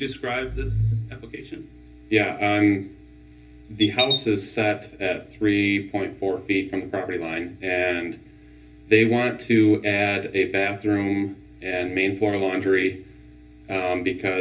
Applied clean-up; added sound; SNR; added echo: none; Chirp, tweet; 5 dB; reverberation time 0.3 s.